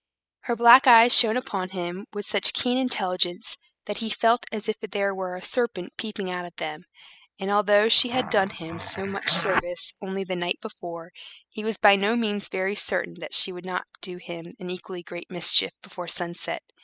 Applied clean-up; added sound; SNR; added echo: classical method spectral subtraction.